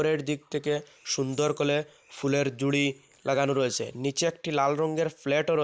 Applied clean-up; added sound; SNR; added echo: neural mask model Resemble Enhance denoiser.